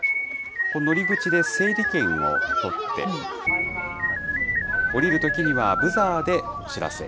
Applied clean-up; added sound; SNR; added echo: none; Keyboard (musical); -1 dB; none.